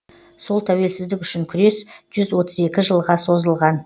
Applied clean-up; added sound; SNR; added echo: none; none; none; none.